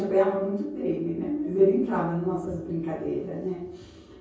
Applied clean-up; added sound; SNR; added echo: none; none; none; reverberation time 0.6 s.